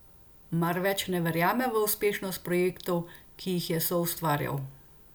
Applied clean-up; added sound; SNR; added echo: none; none; none; none.